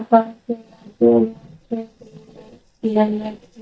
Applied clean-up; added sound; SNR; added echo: neural mask model DeepFilterNet 3.